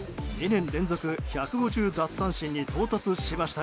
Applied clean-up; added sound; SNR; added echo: none; none; none; none.